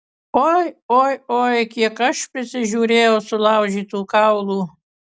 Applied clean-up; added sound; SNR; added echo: none; none; none; none.